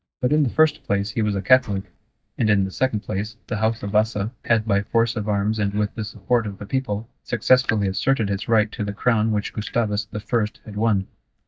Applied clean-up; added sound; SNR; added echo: neural mask model DeepFilterNet 3.